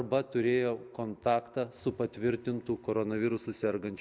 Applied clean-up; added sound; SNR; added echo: none; none; none; none.